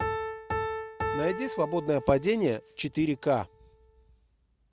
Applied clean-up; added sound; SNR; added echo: none; Piano; 6 dB; none.